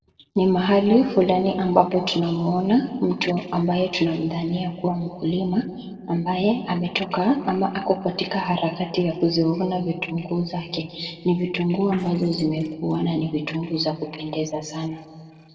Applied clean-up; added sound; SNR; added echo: neural separator model SepFormer DNS4.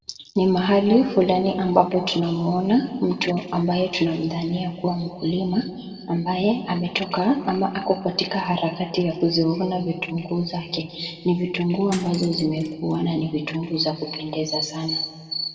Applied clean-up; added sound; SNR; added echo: none; Cutlery, silverware; 19 dB; reverberation time 1.9 s.